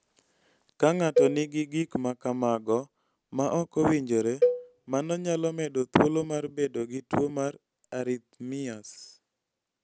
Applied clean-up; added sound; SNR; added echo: none; Cowbell; 2 dB; none.